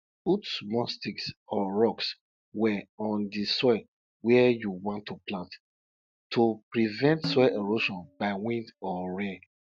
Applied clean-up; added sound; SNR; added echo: neural mask model RNNoise.